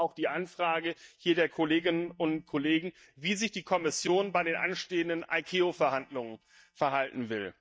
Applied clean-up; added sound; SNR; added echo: neural mask model DeepFilterNet 3.